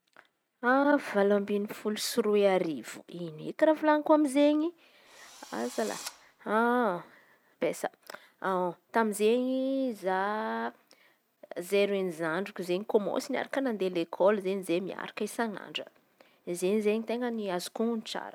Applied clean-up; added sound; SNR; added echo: none; Drill; 17 dB; none.